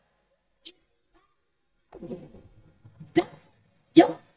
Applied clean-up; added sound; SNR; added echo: neural mask model DeepFilterNet 3.